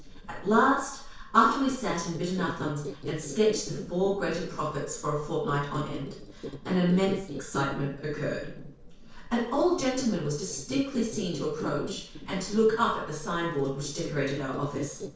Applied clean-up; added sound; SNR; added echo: neural separator model SepFormer DNS4.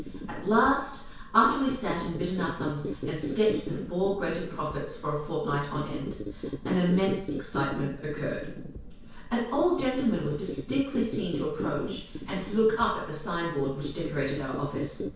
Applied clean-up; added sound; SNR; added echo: none; Squeak; 7 dB; reverberation time 0.5 s.